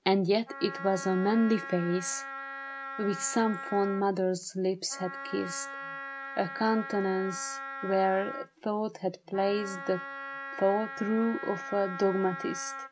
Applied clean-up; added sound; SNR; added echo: none; Wind instrument, woodwind instrument; 10 dB; none.